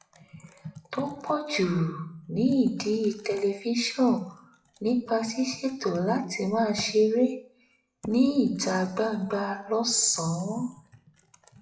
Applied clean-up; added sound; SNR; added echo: classical method WPE with log-MMSE.